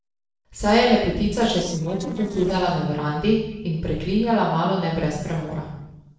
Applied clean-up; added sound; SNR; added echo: neural separator model SepFormer DNS4.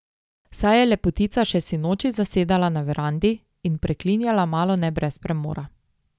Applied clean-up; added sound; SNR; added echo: none; none; none; none.